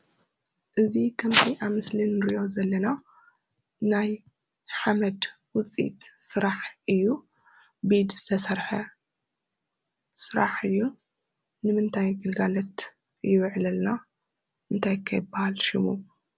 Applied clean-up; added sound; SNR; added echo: none; none; none; none.